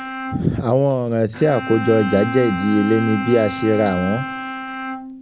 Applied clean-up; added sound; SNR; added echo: none; Bowed string instrument; 9 dB; none.